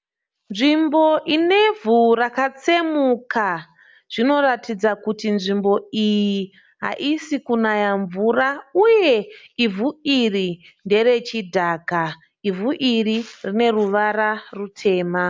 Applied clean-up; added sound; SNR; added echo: none; none; none; none.